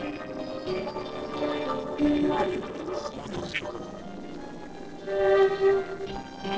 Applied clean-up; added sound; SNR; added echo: neural separator model SepFormer DNS4.